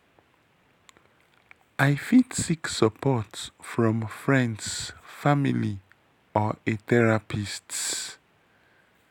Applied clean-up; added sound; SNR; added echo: none; none; none; none.